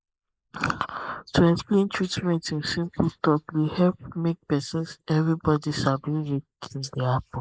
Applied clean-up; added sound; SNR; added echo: neural mask model Resemble Enhance denoiser.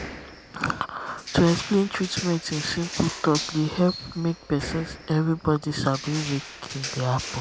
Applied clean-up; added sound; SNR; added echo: none; Crushing; 11 dB; none.